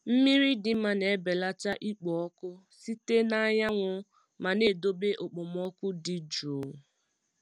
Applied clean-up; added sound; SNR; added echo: none; none; none; none.